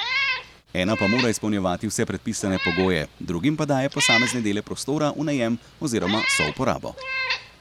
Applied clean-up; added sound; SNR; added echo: none; Meow; 4 dB; none.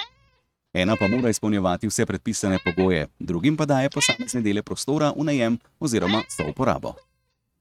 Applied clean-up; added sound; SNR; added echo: neural mask model RNNoise.